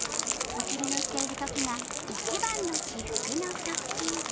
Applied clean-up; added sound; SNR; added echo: none; Crowd + Crackle; -4 dB; none.